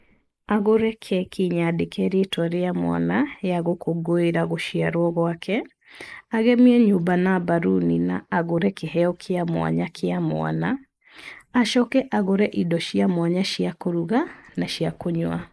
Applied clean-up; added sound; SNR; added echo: neural mask model Resemble Enhance denoiser.